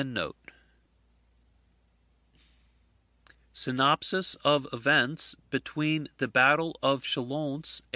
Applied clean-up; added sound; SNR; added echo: none; none; none; none.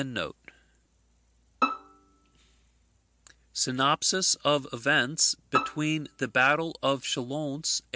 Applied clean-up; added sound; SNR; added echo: none; Bowed string instrument; 3 dB; none.